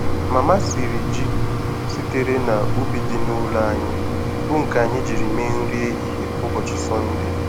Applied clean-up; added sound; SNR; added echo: none; Mechanisms; -3 dB; none.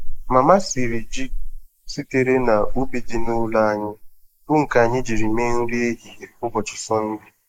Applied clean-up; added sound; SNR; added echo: neural mask model Resemble Enhance denoiser.